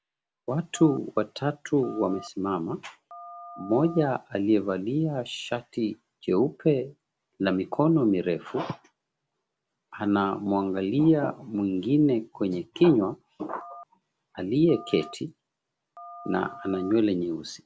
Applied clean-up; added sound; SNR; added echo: none; Telephone; 19 dB; none.